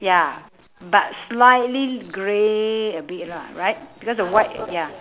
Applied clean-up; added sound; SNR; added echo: none; none; none; none.